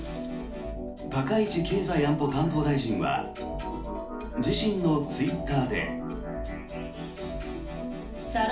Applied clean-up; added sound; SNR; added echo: none; none; none; reverberation time 0.4 s.